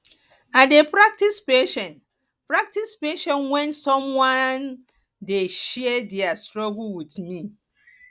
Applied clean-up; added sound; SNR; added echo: none; none; none; none.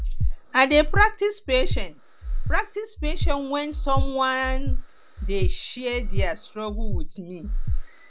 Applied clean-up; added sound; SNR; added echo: none; Breathing; -2 dB; none.